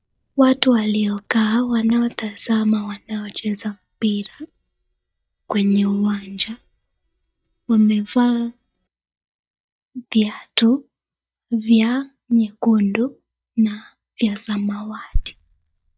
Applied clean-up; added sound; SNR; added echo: neural mask model DeepFilterNet 3.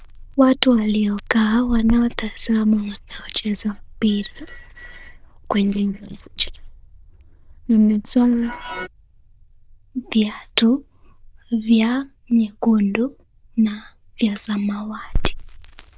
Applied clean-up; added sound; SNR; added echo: neural diffusion model UNIVERSE++.